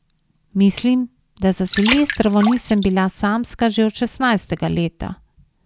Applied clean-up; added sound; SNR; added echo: none; Water; 11 dB; none.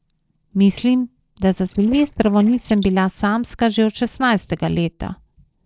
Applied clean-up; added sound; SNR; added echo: neural separator model SepFormer DNS4.